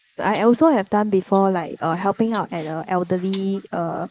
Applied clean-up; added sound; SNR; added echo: neural mask model Resemble Enhance denoiser.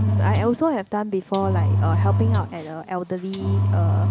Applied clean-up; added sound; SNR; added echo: none; Engine; -4 dB; none.